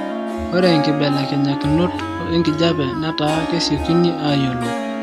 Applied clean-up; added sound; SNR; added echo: none; Wind instrument, woodwind instrument + Harp; 5 dB; none.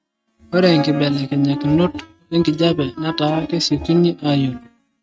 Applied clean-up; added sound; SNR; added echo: neural mask model RNNoise.